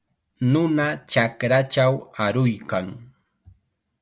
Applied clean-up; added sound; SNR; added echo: none; none; none; none.